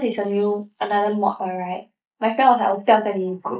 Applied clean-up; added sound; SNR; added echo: neural mask model Resemble Enhance denoiser.